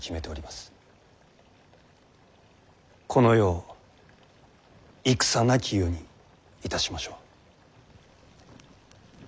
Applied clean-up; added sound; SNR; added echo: none; none; none; none.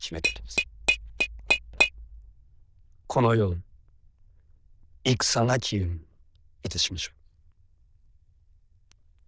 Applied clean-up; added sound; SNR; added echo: neural diffusion model UNIVERSE++.